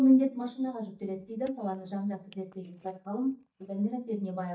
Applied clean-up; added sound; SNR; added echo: neural mask model DeepFilterNet 3.